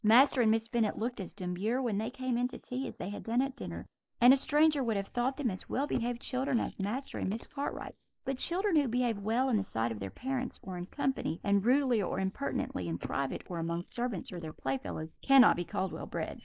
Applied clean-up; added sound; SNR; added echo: neural mask model Resemble Enhance denoiser.